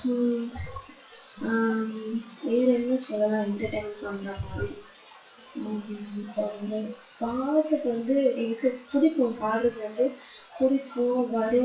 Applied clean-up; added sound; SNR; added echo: classical method WPE with log-MMSE.